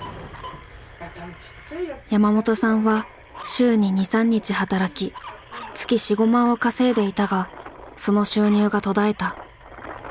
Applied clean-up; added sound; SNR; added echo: none; Engine + Dog; 19 dB; none.